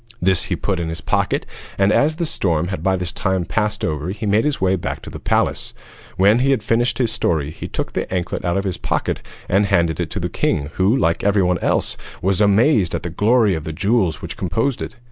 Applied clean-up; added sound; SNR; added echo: none; none; none; none.